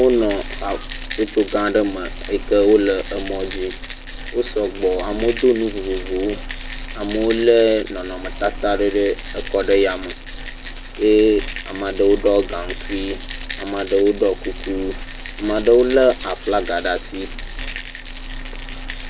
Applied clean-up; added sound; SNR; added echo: none; Rattle (instrument) + Rattle; 10 dB; none.